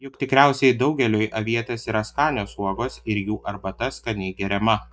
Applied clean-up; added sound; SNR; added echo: neural mask model DeepFilterNet 3.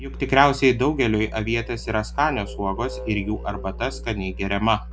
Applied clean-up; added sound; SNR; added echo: none; Musical instrument; 11 dB; none.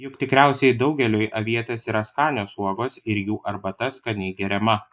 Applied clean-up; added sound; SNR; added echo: neural mask model Resemble Enhance denoiser.